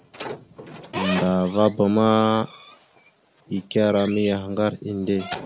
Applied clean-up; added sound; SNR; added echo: none; Squeak / Slam; 14 dB; none.